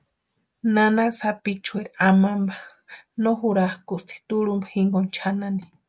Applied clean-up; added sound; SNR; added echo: none; none; none; none.